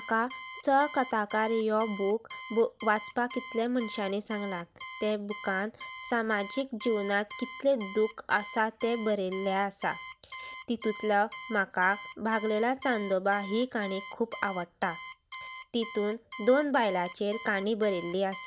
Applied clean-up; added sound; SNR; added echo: none; Alarm; 14 dB; none.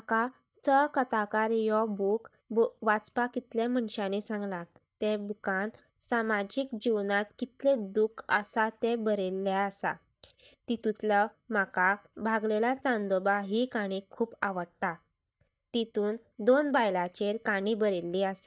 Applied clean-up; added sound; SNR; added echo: neural mask model DeepFilterNet 3.